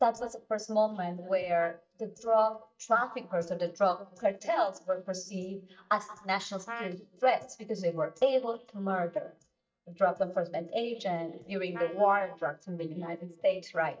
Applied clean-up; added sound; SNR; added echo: neural mask model DeepFilterNet 3.